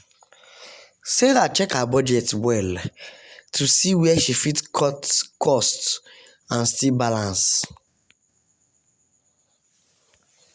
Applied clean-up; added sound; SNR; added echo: none; none; none; none.